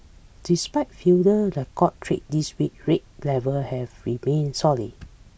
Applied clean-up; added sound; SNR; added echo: none; none; none; none.